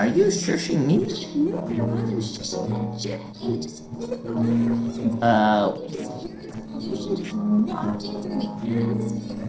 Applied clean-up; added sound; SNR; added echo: neural separator model SepFormer DNS4.